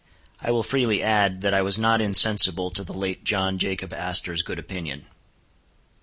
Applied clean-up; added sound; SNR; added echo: none; none; none; none.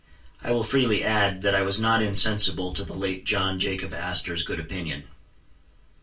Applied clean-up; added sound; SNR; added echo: none; none; none; reverberation time 0.2 s.